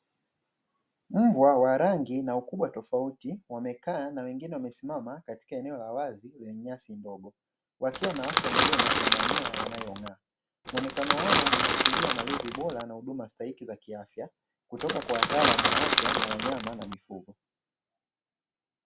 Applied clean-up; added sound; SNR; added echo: none; Crackle / Crushing; -5 dB; none.